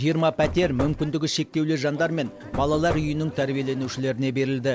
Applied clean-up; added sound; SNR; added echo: none; Knock / Wood; 9 dB; none.